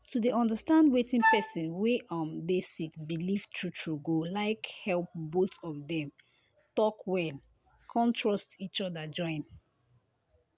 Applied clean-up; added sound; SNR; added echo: none; Wind instrument, woodwind instrument; -2 dB; none.